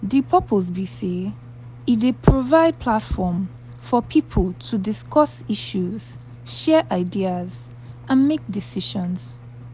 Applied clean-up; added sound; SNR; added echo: none; Engine; 17 dB; none.